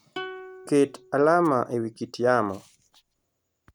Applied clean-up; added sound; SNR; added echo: none; Plucked string instrument; 18 dB; none.